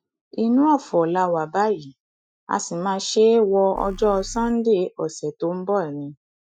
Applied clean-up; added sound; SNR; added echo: classical method Wiener filter.